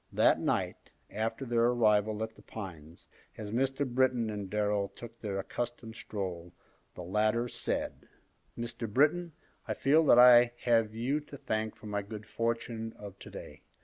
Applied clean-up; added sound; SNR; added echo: none; none; none; none.